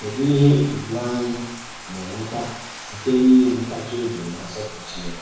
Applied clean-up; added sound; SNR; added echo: none; Bathtub (filling or washing); 15 dB; reverberation time 1.1 s.